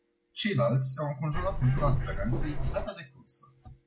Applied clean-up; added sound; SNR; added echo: none; Bird; -1 dB; none.